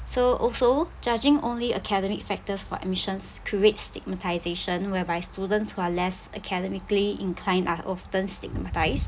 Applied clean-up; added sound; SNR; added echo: none; none; none; none.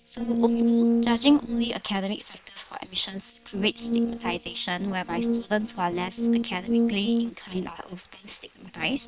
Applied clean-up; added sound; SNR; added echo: neural separator model SepFormer WHAM!.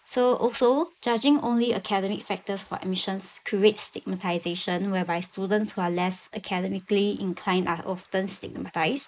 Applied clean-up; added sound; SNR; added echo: neural mask model Resemble Enhance denoiser.